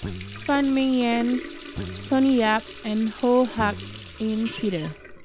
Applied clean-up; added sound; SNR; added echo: none; Guitar + Water tap, faucet; 12 dB; none.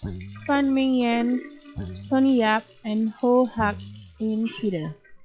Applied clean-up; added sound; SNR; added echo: classical method log-MMSE.